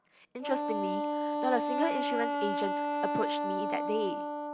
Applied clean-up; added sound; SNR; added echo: none; Wind instrument, woodwind instrument; -2 dB; none.